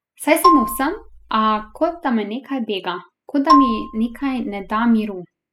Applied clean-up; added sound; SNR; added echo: classical method spectral subtraction.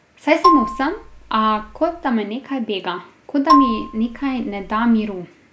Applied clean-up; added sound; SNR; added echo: none; Marimba, xylophone; 1 dB; none.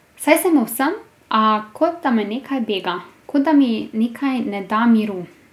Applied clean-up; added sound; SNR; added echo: none; none; none; none.